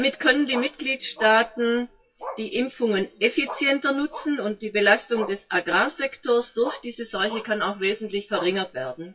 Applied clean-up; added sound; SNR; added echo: classical method WPE with log-MMSE.